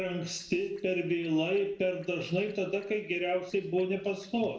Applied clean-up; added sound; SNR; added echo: neural separator model SepFormer DNS4.